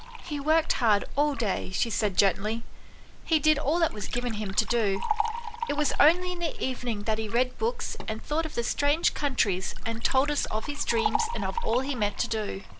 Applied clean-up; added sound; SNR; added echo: none; Liquid; 13 dB; none.